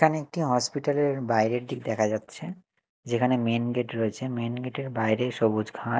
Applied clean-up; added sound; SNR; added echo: none; none; none; none.